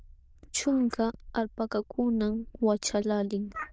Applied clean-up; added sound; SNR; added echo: neural diffusion model UNIVERSE++.